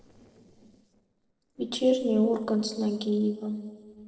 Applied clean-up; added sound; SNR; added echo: neural separator model SepFormer DNS4.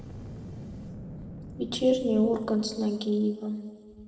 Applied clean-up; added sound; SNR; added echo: none; Boom; 14 dB; reverberation time 2.8 s.